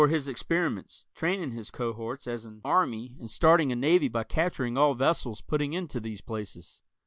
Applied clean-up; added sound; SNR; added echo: none; none; none; none.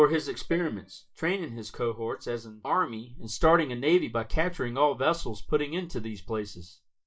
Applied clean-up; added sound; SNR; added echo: neural mask model DeepFilterNet 3.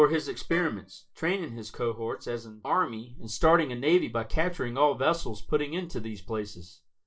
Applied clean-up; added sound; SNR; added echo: neural separator model SepFormer DNS4.